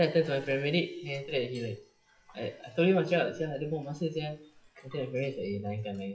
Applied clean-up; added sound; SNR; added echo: classical method WPE with log-MMSE.